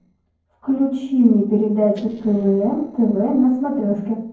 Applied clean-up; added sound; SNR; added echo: neural separator model SepFormer DNS4.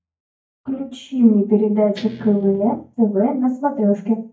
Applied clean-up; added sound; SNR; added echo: neural mask model DeepFilterNet 3.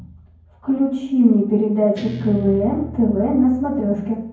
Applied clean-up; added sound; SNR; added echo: none; Guitar; 16 dB; reverberation time 0.9 s.